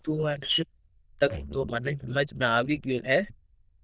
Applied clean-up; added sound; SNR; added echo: neural diffusion model UNIVERSE++.